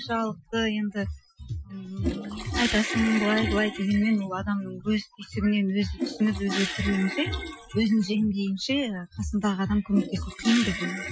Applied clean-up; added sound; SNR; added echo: classical method Wiener filter.